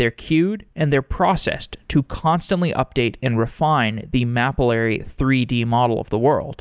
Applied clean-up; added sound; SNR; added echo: none; none; none; none.